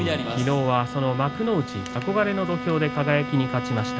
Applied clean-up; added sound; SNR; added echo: none; Bowed string instrument; 9 dB; none.